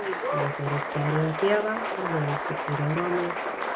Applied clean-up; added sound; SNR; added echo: none; Applause; 1 dB; none.